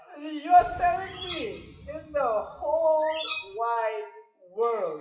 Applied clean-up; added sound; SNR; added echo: classical method WPE with log-MMSE.